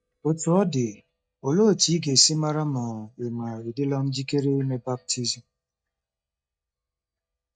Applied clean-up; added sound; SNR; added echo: neural mask model DeepFilterNet 3.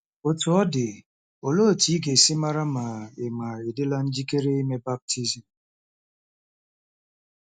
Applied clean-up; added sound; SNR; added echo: none; none; none; none.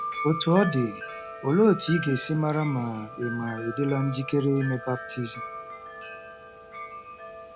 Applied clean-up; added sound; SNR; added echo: none; Wind chime; 11 dB; none.